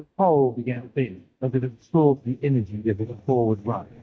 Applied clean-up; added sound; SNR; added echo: neural mask model DeepFilterNet 3.